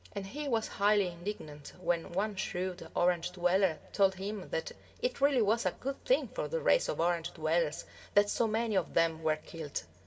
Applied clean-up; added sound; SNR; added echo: none; none; none; reverberation time 0.3 s.